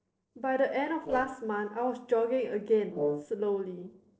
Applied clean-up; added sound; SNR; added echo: neural separator model SepFormer DNS4.